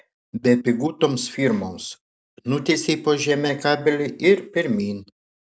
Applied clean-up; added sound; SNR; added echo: none; none; none; none.